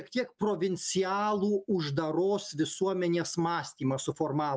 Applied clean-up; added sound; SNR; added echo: none; none; none; none.